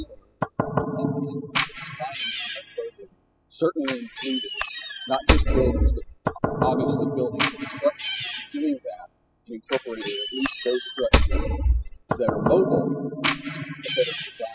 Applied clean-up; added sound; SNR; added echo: classical method spectral subtraction.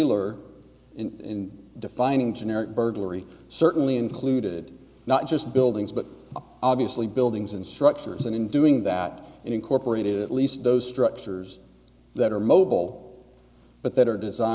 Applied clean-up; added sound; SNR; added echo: none; none; none; none.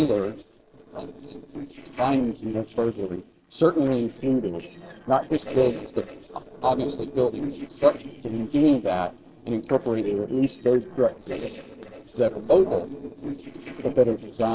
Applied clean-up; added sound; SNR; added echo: neural separator model SepFormer DNS4.